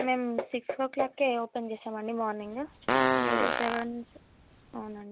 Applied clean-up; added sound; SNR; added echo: none; Fart; -2 dB; none.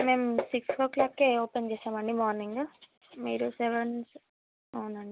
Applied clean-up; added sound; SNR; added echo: none; none; none; none.